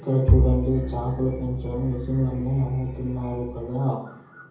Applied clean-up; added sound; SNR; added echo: none; Bowed string instrument; 1 dB; reverberation time 0.7 s.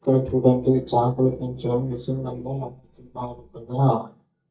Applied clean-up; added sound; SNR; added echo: neural mask model DeepFilterNet 3.